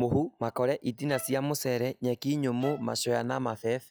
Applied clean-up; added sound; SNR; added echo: classical method log-MMSE.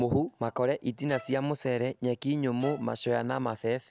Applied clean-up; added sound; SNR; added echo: none; Bowed string instrument; 19 dB; none.